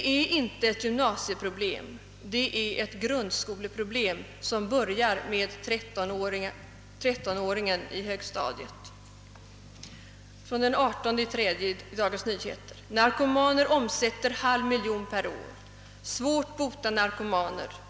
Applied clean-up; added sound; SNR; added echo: none; none; none; none.